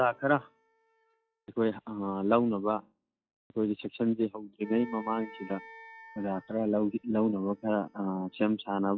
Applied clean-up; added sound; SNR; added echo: classical method log-MMSE.